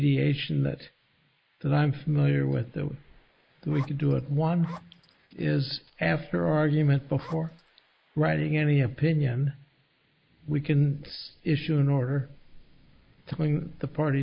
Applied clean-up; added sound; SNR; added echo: neural mask model Resemble Enhance denoiser.